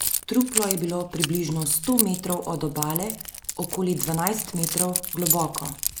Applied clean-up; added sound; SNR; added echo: none; Keys jangling; 3 dB; none.